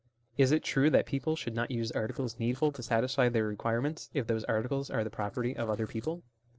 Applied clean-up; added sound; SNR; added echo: neural separator model SepFormer DNS4.